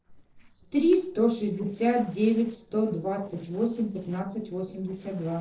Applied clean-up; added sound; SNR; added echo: neural separator model SepFormer DNS4.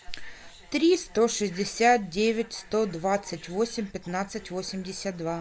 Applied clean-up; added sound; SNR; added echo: none; none; none; none.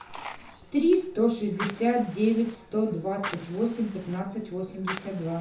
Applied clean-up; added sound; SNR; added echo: none; Fire; 13 dB; reverberation time 0.7 s.